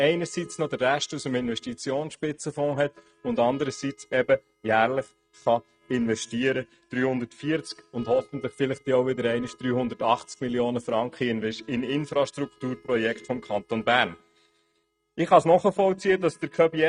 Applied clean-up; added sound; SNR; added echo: neural mask model RNNoise.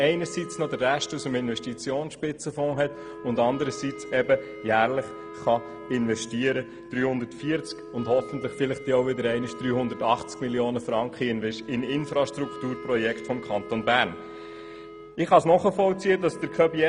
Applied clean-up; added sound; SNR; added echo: none; Wind instrument, woodwind instrument + Wind instrument, woodwind instrument; 15 dB; none.